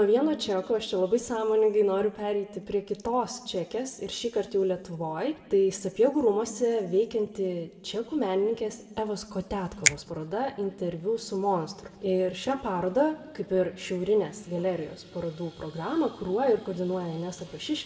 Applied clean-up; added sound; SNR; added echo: none; Finger snapping; 5 dB; reverberation time 1.1 s.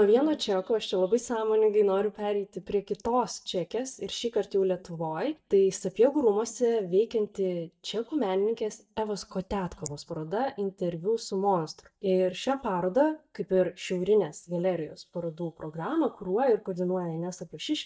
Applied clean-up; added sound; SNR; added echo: neural mask model DeepFilterNet 3.